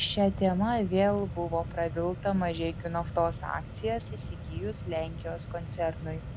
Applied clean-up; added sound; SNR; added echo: none; Mechanisms; 9 dB; none.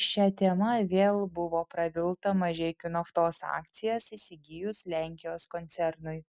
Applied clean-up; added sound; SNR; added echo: none; none; none; none.